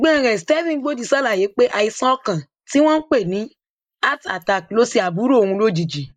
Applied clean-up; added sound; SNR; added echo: neural mask model Resemble Enhance denoiser.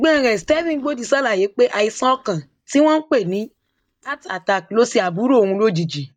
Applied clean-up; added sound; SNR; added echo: neural mask model DeepFilterNet 3.